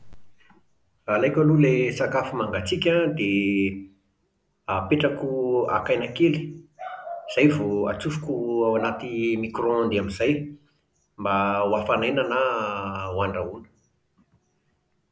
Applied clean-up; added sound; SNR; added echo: none; none; none; none.